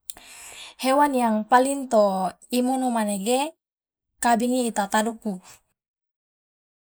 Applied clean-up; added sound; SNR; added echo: neural mask model Resemble Enhance denoiser.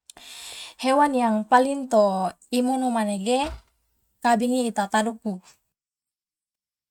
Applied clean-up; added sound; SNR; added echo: neural mask model RNNoise.